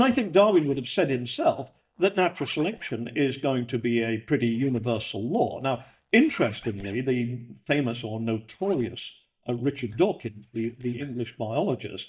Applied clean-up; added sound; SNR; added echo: neural mask model DeepFilterNet 3.